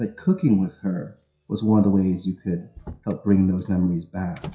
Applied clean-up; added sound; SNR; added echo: classical method WPE with log-MMSE.